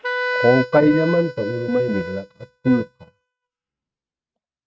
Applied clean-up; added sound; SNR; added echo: neural mask model RNNoise.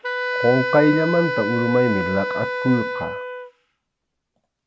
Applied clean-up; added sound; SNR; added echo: none; Wind instrument, woodwind instrument; 4 dB; none.